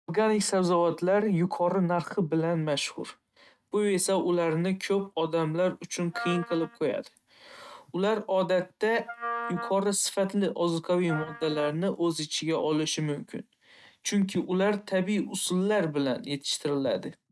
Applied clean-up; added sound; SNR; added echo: neural mask model RNNoise.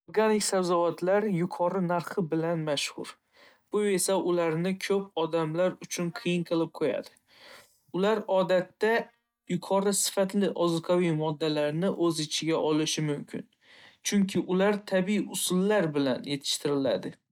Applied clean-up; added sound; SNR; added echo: neural mask model DeepFilterNet 3.